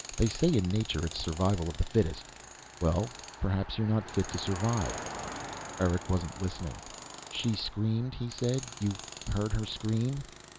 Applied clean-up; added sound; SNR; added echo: none; Car passing by + Tools; 12 dB; none.